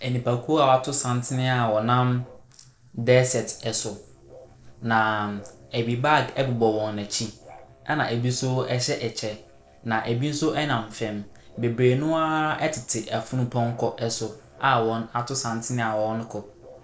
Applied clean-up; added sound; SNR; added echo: neural separator model SepFormer DNS4.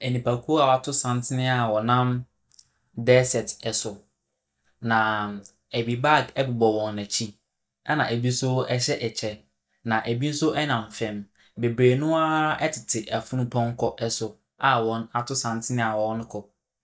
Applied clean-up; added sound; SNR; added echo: neural mask model DeepFilterNet 3.